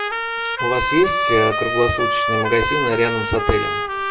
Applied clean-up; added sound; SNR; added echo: none; Trumpet; 0 dB; reverberation time 0.6 s.